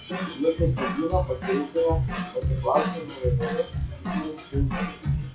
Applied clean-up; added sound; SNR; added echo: classical method WPE with log-MMSE.